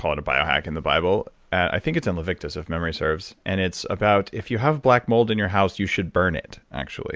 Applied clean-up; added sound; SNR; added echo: none; none; none; none.